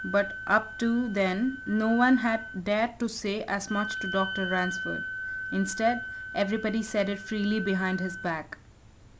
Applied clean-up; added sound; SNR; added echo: none; Wind instrument, woodwind instrument; 9 dB; none.